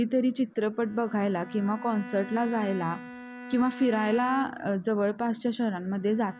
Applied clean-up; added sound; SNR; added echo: none; Bowed string instrument; 15 dB; none.